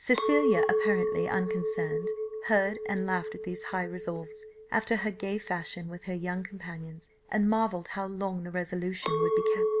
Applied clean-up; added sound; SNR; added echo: none; Chink, clink; 1 dB; none.